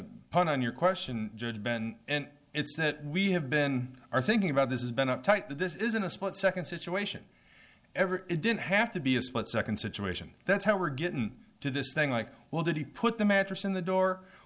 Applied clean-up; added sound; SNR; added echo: none; none; none; none.